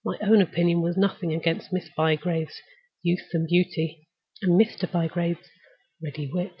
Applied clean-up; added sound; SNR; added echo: none; none; none; none.